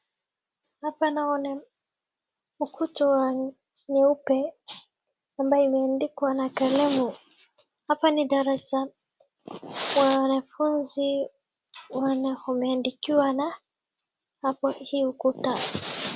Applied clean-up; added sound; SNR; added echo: none; none; none; none.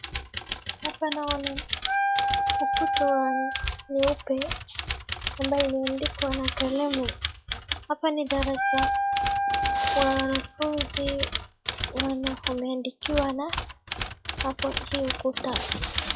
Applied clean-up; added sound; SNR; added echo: classical method log-MMSE.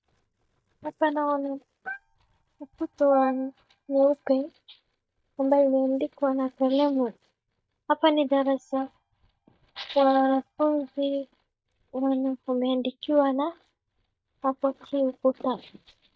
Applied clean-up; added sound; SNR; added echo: neural mask model DeepFilterNet 3.